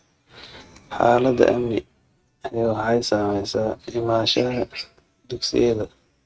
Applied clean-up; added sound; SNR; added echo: neural mask model RNNoise.